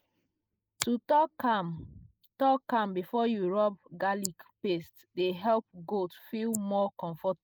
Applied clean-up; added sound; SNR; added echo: neural mask model Resemble Enhance denoiser.